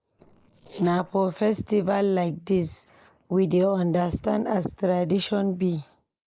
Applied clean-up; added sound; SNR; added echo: neural mask model Resemble Enhance denoiser.